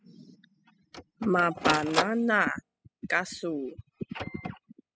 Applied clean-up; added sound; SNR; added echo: classical method spectral subtraction.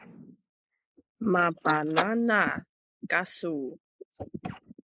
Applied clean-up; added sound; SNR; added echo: neural mask model Resemble Enhance denoiser.